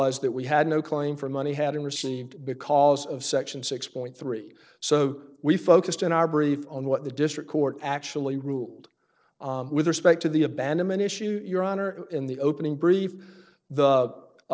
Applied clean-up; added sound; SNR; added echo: neural separator model SepFormer DNS4.